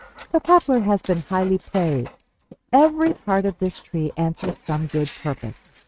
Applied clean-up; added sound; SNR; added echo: neural mask model RNNoise.